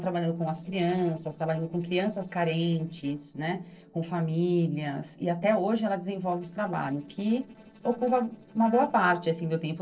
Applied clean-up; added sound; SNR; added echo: neural separator model SepFormer DNS4.